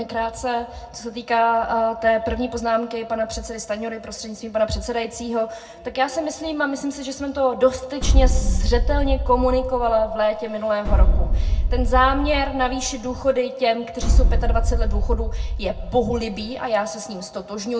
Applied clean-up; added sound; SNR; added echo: none; Boom; -3 dB; reverberation time 0.4 s.